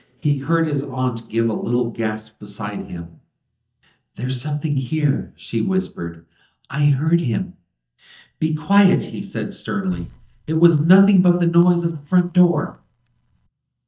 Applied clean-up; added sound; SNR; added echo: neural mask model DeepFilterNet 3.